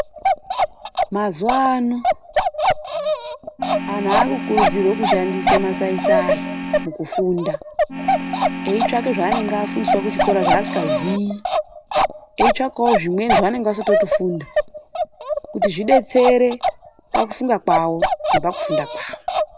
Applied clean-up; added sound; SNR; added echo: none; Organ + Bark; -1 dB; none.